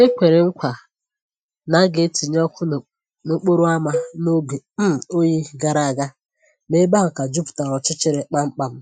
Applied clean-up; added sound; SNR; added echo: classical method Wiener filter.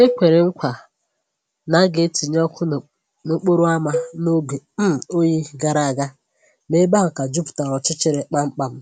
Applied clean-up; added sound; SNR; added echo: none; Cowbell; 12 dB; none.